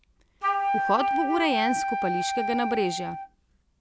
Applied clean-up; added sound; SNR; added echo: none; Wind instrument, woodwind instrument; -1 dB; none.